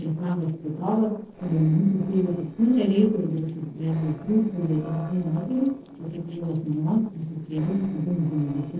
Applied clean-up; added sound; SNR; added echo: neural separator model SepFormer DNS4.